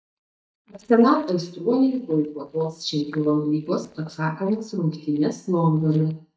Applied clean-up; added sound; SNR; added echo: neural mask model DeepFilterNet 3.